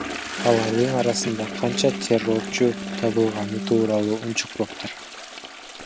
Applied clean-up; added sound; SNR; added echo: none; Toilet flush + Organ; 8 dB; none.